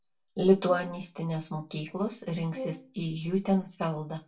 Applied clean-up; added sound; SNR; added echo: none; Brass instrument; 15 dB; reverberation time 0.2 s.